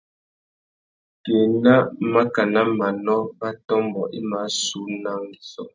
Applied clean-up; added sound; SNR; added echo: none; none; none; none.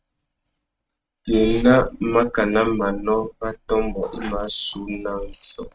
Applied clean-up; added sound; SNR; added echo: neural mask model RNNoise.